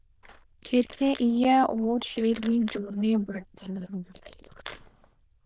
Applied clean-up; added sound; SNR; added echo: neural diffusion model UNIVERSE++.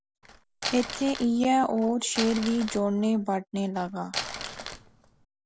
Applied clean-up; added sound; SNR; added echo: none; Crumpling, crinkling; 10 dB; none.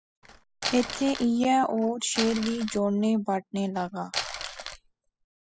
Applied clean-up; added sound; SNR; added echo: classical method spectral subtraction.